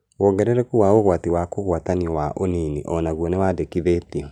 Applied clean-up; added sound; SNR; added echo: none; none; none; none.